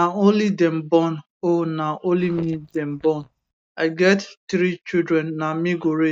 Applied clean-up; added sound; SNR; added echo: neural mask model DeepFilterNet 3.